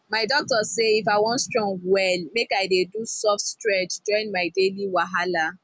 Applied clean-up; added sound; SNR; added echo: none; none; none; none.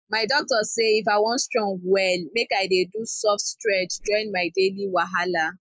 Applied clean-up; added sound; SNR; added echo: neural mask model Resemble Enhance denoiser.